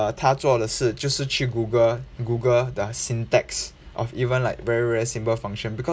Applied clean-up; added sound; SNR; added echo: none; none; none; none.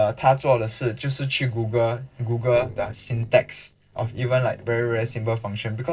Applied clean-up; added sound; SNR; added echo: neural separator model SepFormer DNS4.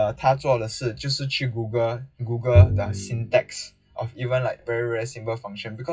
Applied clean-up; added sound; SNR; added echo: classical method WPE with log-MMSE.